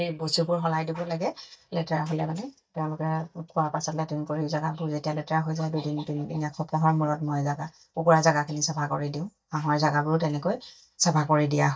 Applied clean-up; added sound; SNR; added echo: neural mask model DeepFilterNet 3.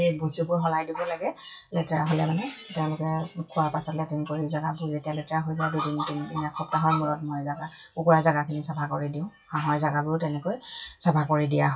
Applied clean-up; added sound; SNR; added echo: classical method WPE with log-MMSE.